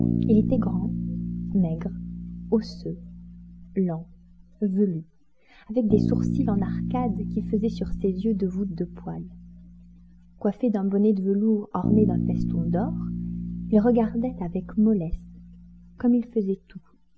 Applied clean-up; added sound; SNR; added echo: none; Bass guitar; 4 dB; none.